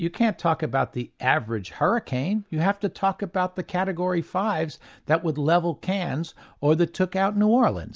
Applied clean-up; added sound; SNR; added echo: none; none; none; none.